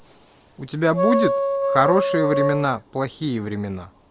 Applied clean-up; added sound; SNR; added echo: none; Wind instrument, woodwind instrument; -1 dB; none.